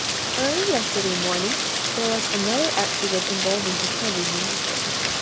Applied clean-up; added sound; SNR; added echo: none; Rain; -3 dB; none.